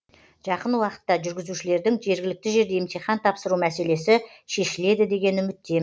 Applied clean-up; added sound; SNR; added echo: none; none; none; none.